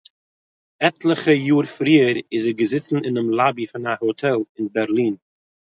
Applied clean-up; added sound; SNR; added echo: none; none; none; none.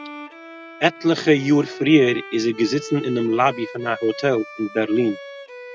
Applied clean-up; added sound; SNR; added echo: none; Bowed string instrument; 16 dB; none.